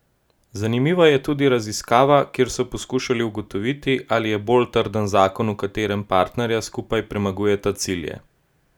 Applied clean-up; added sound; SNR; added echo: none; none; none; none.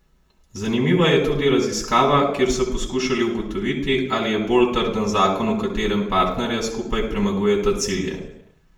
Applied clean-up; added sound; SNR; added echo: none; none; none; reverberation time 0.7 s.